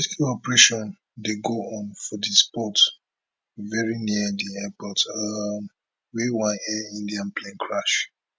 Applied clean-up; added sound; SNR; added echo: none; none; none; none.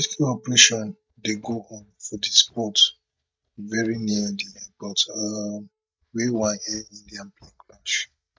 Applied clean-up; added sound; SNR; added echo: neural mask model DeepFilterNet 3.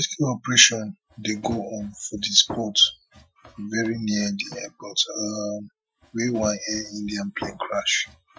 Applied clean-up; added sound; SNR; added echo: classical method Wiener filter.